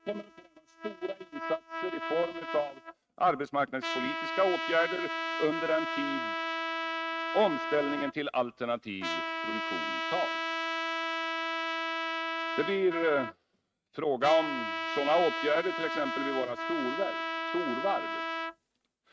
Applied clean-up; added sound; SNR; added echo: neural mask model RNNoise.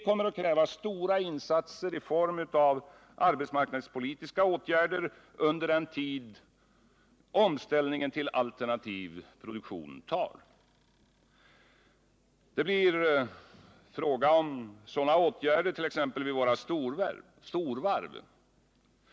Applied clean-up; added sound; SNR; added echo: none; none; none; none.